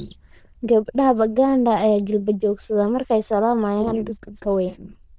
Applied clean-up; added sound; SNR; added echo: neural diffusion model UNIVERSE++.